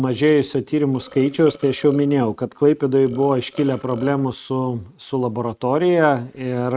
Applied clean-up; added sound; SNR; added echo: neural mask model RNNoise.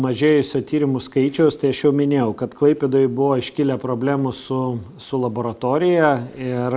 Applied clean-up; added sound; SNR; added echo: none; none; none; none.